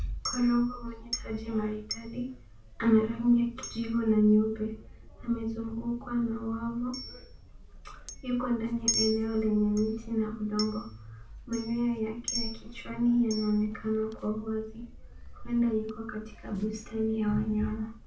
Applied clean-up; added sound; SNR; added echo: none; Chink, clink; 11 dB; reverberation time 0.3 s.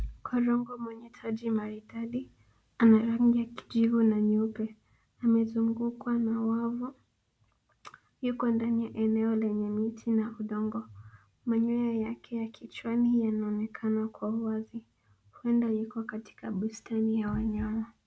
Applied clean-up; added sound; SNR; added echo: none; none; none; none.